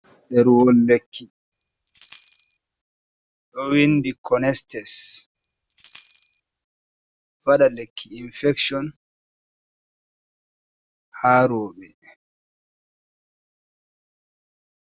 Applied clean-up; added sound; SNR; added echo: none; Chime; 6 dB; none.